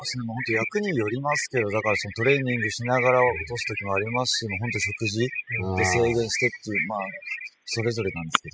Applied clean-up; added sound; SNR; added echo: classical method spectral subtraction.